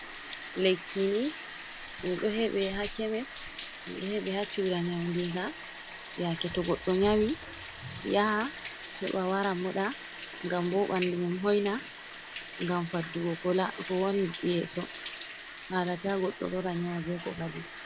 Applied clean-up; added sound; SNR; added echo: none; Bathtub (filling or washing); 9 dB; none.